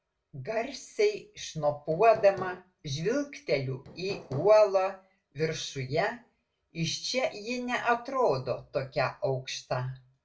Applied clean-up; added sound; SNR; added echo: none; Hammer; 16 dB; reverberation time 0.2 s.